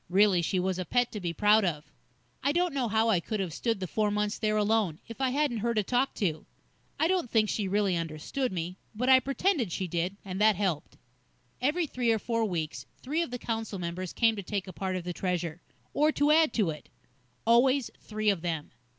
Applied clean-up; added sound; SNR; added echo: none; none; none; none.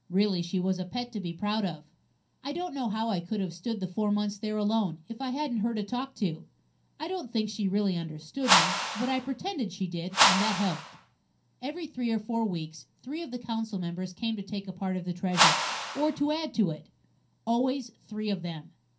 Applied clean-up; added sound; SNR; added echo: none; Whoosh, swoosh, swish; -3 dB; reverberation time 0.3 s.